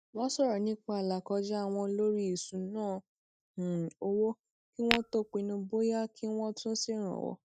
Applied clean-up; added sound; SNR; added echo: neural mask model DeepFilterNet 3.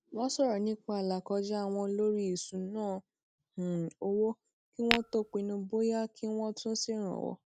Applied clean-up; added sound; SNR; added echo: none; Tap / Glass; 2 dB; none.